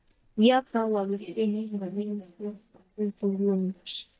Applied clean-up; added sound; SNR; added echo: neural mask model DeepFilterNet 3.